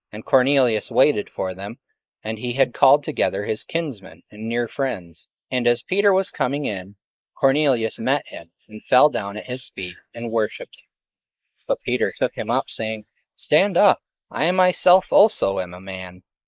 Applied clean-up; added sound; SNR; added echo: neural mask model Resemble Enhance denoiser.